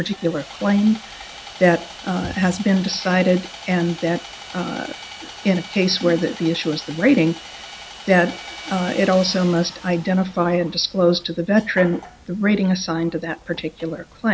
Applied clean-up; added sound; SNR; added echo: none; Sawing; 17 dB; none.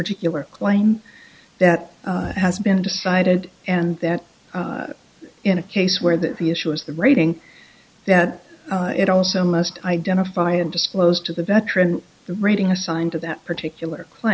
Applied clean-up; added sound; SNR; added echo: none; none; none; none.